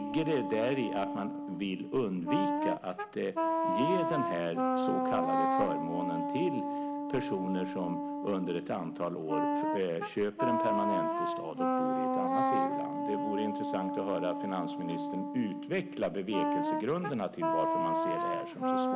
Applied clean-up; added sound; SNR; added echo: none; Wind instrument, woodwind instrument; -2 dB; none.